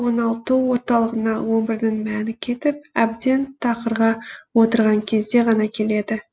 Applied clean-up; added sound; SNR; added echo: none; none; none; none.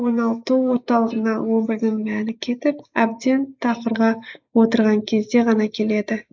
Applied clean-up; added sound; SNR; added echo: neural mask model Resemble Enhance denoiser.